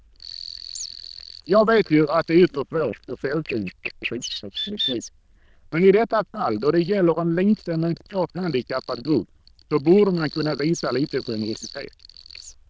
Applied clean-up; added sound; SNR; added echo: neural diffusion model UNIVERSE++.